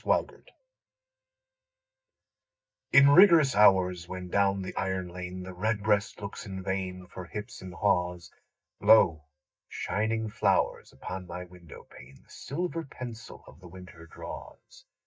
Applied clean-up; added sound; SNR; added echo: neural mask model DeepFilterNet 3.